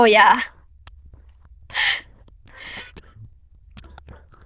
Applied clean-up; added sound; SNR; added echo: neural diffusion model UNIVERSE++.